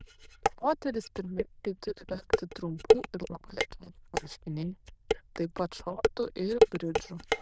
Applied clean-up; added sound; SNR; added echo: neural diffusion model UNIVERSE++.